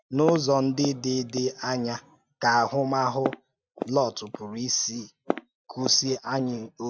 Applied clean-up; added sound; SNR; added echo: neural mask model RNNoise.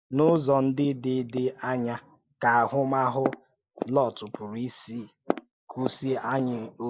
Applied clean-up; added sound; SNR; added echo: neural mask model Resemble Enhance denoiser.